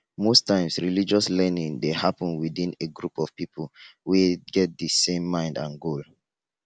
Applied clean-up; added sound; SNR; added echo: none; none; none; none.